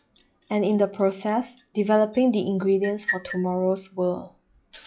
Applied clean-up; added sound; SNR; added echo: classical method log-MMSE.